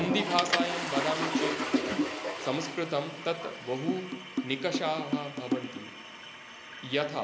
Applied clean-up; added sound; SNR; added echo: none; Toilet flush / Water + Drum; 0 dB; none.